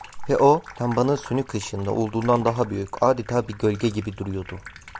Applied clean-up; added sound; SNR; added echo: none; Sink (filling or washing) / Water tap, faucet; 20 dB; none.